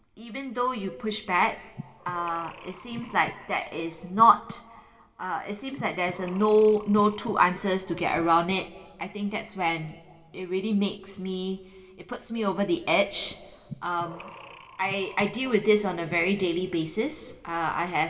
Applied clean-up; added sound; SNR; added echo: none; Breathing; 20 dB; reverberation time 1.3 s.